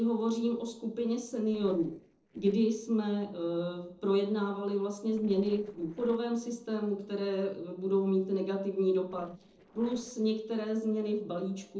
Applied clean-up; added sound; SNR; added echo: neural separator model SepFormer DNS4.